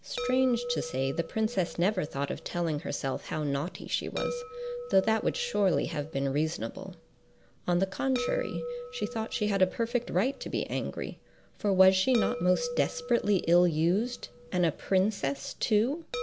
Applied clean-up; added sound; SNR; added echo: none; Chime; 12 dB; none.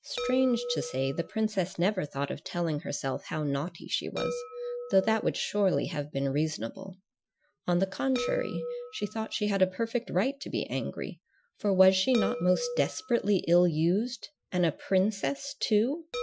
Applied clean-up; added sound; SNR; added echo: classical method Wiener filter.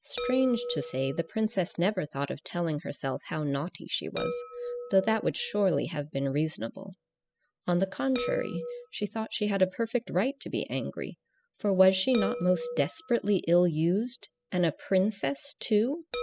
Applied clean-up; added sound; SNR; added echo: classical method spectral subtraction.